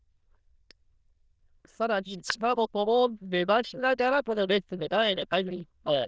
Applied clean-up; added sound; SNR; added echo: neural diffusion model UNIVERSE++.